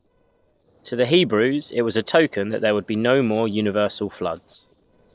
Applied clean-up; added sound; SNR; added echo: neural separator model SepFormer DNS4.